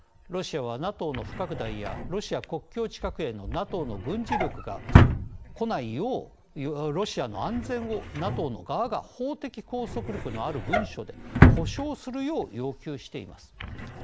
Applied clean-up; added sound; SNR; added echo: none; Drawer open or close; -4 dB; none.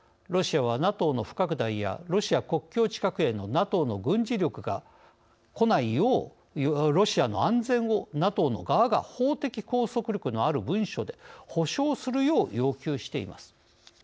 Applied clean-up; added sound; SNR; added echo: none; none; none; none.